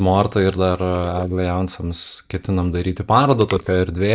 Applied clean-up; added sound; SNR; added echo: neural mask model DeepFilterNet 3.